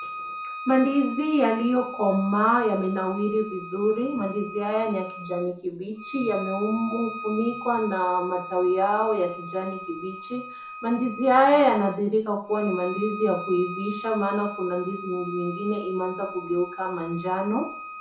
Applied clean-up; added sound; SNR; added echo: none; Bowed string instrument; 12 dB; reverberation time 0.5 s.